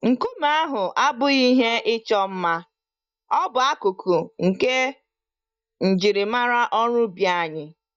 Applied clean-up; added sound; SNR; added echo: neural mask model DeepFilterNet 3.